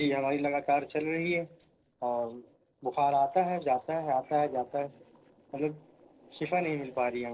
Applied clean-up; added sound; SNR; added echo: neural separator model SepFormer DNS4.